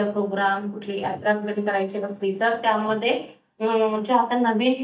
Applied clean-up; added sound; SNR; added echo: neural mask model DeepFilterNet 3.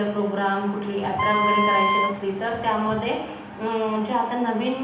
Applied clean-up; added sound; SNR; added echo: none; Wind instrument, woodwind instrument; -1 dB; reverberation time 0.9 s.